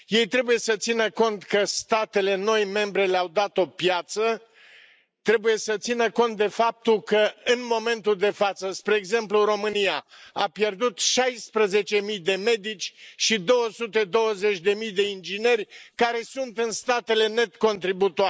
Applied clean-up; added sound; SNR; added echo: neural mask model Resemble Enhance denoiser.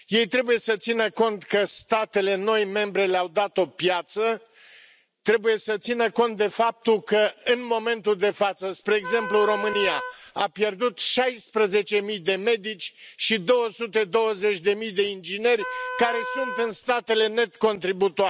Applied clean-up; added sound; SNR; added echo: none; Wind instrument, woodwind instrument; 8 dB; none.